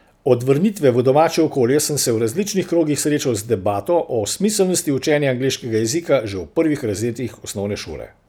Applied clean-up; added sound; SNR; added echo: none; none; none; none.